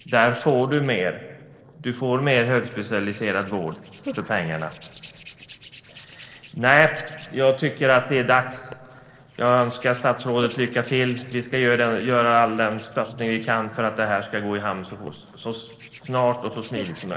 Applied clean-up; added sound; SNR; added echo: neural separator model SepFormer DNS4.